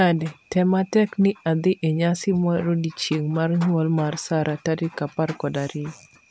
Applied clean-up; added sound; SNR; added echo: none; none; none; none.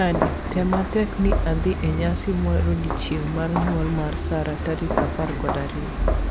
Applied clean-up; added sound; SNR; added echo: none; Walk, footsteps; -1 dB; none.